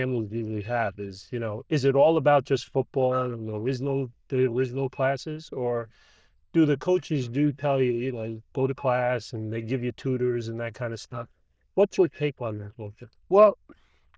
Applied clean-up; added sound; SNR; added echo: neural diffusion model UNIVERSE++.